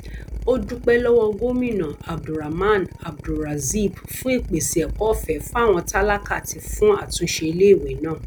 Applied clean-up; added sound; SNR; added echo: none; Drill; 17 dB; none.